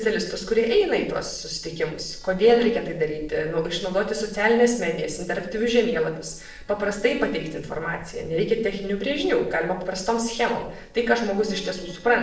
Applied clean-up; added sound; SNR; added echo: neural separator model SepFormer DNS4.